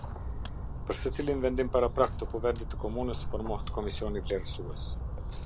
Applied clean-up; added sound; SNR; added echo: none; Splash, splatter; 2 dB; none.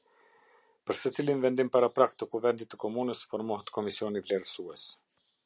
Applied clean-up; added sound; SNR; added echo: none; none; none; none.